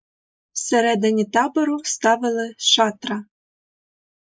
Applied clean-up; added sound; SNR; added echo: neural mask model Resemble Enhance denoiser.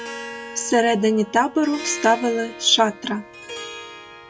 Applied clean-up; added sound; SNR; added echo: none; Harp; 13 dB; none.